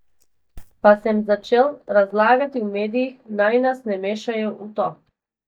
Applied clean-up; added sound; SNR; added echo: neural mask model DeepFilterNet 3.